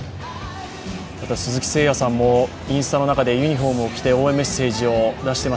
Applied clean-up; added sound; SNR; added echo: none; none; none; none.